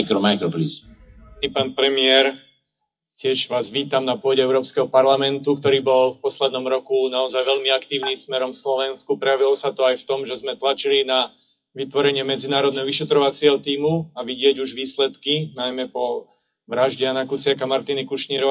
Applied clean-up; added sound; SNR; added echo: classical method WPE with log-MMSE.